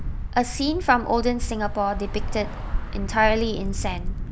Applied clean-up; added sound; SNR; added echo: none; Traffic noise, roadway noise / Bus; 3 dB; none.